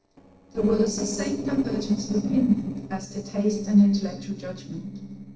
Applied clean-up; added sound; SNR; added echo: neural separator model SepFormer DNS4.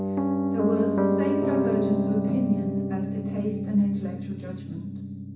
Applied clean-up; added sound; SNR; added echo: none; Piano; -4 dB; reverberation time 0.7 s.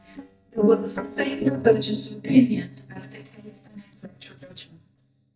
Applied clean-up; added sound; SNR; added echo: neural mask model DeepFilterNet 3.